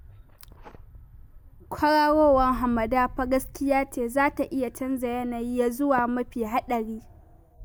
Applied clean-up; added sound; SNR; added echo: none; Wind; 17 dB; none.